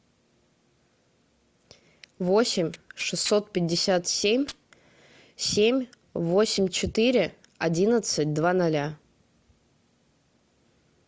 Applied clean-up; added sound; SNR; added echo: none; Tearing; 19 dB; none.